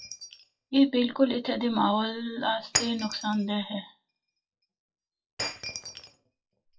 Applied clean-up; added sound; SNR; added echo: classical method WPE with log-MMSE.